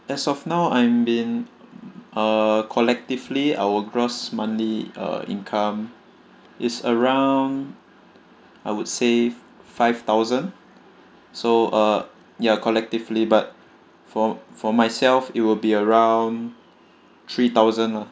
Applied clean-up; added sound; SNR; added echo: none; none; none; none.